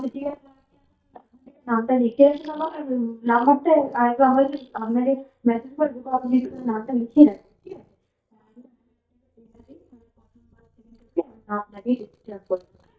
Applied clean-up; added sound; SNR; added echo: neural mask model DeepFilterNet 3.